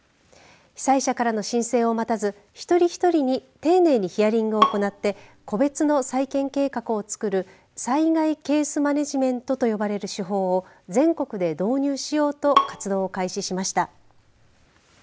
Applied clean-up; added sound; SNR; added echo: none; Bowed string instrument; 6 dB; none.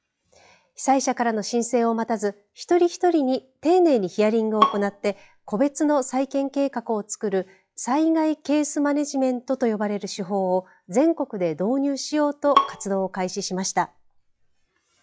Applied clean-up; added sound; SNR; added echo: classical method log-MMSE.